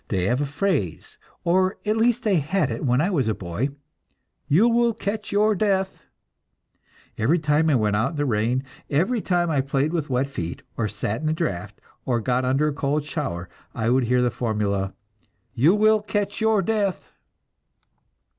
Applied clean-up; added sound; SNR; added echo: none; none; none; none.